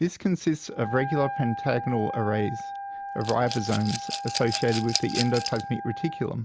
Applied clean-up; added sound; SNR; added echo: none; Wind instrument, woodwind instrument + Rattle / Glass; 6 dB; none.